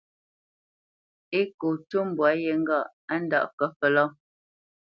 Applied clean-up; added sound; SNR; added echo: none; none; none; none.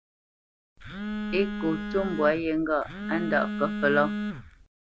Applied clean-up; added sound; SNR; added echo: none; Telephone; 4 dB; none.